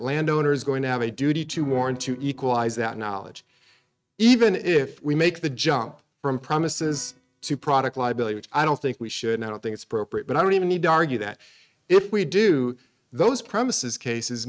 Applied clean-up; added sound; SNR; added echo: neural mask model RNNoise.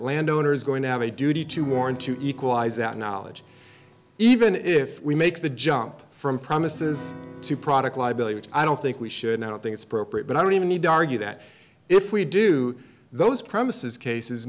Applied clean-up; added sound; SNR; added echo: none; Piano; 19 dB; none.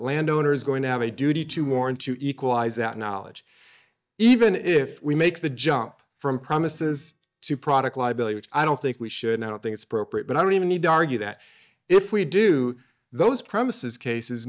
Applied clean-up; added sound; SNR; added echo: neural mask model DeepFilterNet 3.